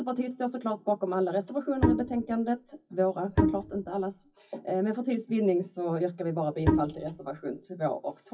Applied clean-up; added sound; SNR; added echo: classical method WPE with log-MMSE.